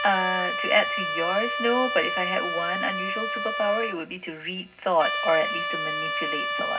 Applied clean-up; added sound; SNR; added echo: none; Trumpet; 2 dB; reverberation time 0.4 s.